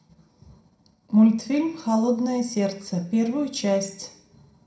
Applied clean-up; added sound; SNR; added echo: none; none; none; reverberation time 0.5 s.